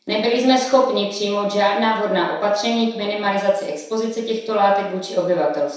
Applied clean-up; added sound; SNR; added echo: none; none; none; reverberation time 0.7 s.